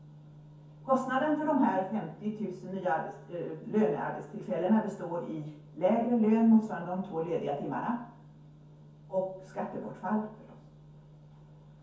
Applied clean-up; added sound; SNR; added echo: none; none; none; reverberation time 0.6 s.